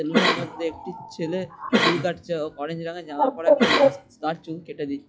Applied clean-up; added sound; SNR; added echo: classical method log-MMSE.